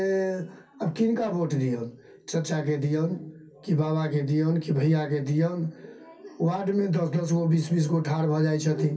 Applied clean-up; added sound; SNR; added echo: none; none; none; reverberation time 0.3 s.